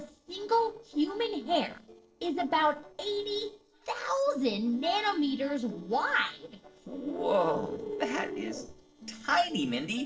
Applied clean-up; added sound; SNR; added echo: neural separator model SepFormer DNS4.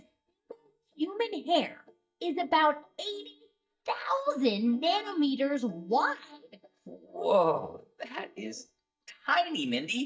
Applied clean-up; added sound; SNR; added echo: neural mask model DeepFilterNet 3.